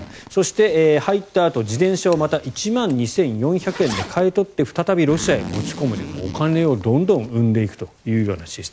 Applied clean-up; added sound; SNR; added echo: none; Zipper (clothing); 16 dB; none.